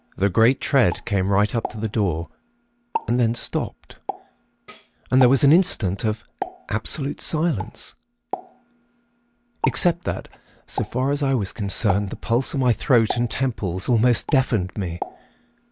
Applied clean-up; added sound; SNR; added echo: none; Tambourine + Explosion; 14 dB; none.